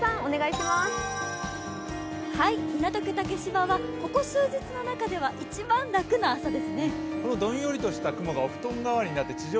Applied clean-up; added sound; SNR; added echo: none; Harp; 7 dB; none.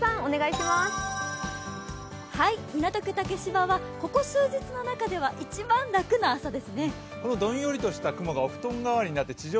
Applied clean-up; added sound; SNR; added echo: none; none; none; none.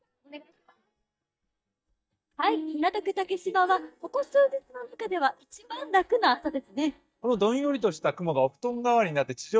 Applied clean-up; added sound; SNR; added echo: neural mask model DeepFilterNet 3.